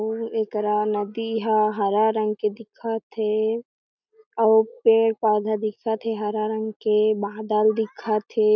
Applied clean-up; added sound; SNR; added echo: none; none; none; none.